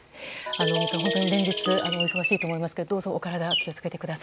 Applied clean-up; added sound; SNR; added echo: none; Ringtone + Bird; 2 dB; none.